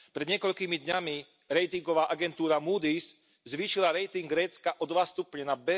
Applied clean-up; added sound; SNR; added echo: none; none; none; none.